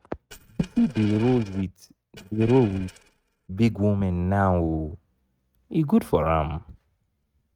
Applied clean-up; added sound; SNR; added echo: neural mask model RNNoise.